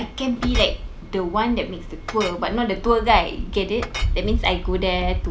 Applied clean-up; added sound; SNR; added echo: none; Chink, clink; 16 dB; none.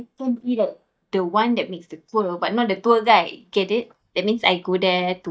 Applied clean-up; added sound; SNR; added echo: neural mask model DeepFilterNet 3.